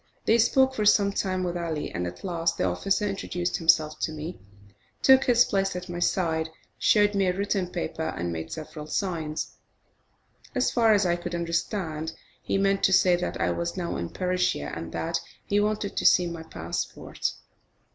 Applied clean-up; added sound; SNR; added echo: none; none; none; none.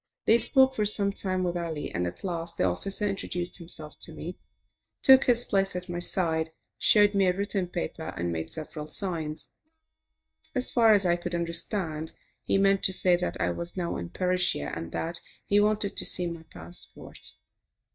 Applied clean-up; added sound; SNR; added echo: neural mask model DeepFilterNet 3.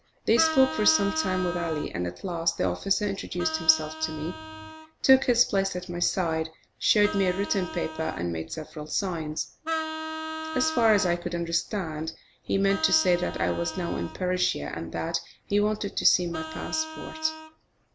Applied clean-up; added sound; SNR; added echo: none; Vehicle horn, car horn, honking; 11 dB; none.